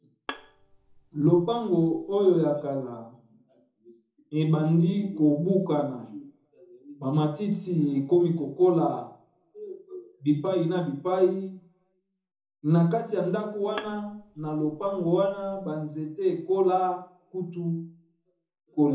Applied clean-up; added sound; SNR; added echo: none; Bowed string instrument; 19 dB; reverberation time 0.6 s.